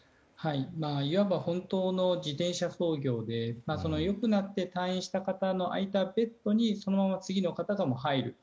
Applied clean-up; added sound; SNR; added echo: none; none; none; none.